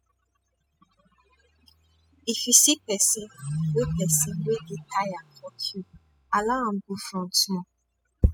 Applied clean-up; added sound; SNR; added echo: classical method spectral subtraction.